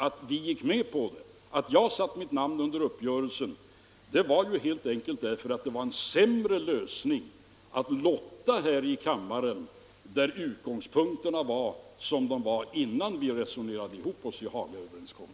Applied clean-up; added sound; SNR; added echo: none; none; none; none.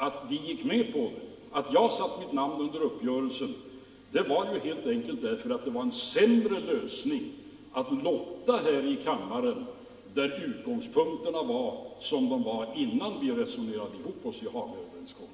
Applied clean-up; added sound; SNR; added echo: none; none; none; reverberation time 1.7 s.